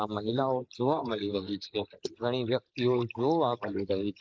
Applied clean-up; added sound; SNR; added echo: neural mask model Resemble Enhance denoiser.